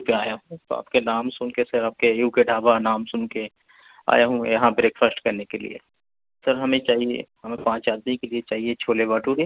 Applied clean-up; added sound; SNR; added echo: none; none; none; none.